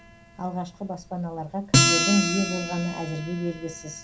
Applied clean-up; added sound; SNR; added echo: none; Acoustic guitar; -2 dB; reverberation time 0.3 s.